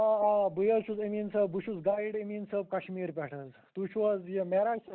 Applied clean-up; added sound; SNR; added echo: neural mask model Resemble Enhance denoiser.